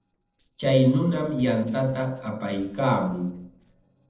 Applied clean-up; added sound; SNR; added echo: neural separator model SepFormer DNS4.